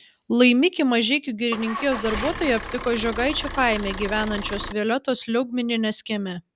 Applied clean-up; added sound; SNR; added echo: none; Idling / Engine starting / Motor vehicle (road); 8 dB; none.